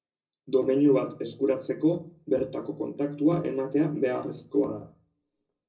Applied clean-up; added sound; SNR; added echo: none; none; none; reverberation time 0.4 s.